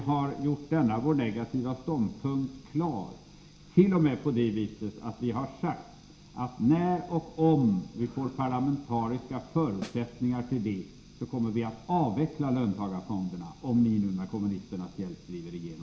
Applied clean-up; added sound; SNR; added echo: none; Snare drum; 12 dB; reverberation time 0.9 s.